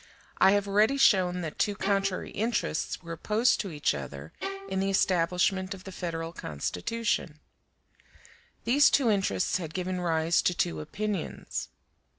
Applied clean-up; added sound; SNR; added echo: none; Bowed string instrument; 12 dB; none.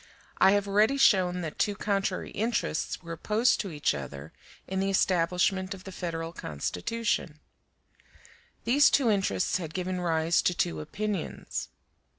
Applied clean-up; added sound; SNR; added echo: none; none; none; none.